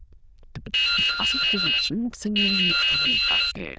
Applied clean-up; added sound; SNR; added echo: neural diffusion model UNIVERSE++.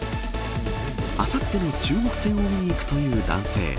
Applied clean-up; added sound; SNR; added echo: none; none; none; none.